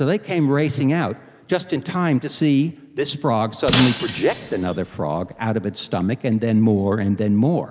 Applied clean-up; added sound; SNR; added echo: none; Shatter; 7 dB; none.